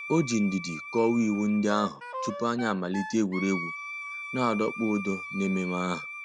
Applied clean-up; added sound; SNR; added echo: none; Wind instrument, woodwind instrument; 10 dB; none.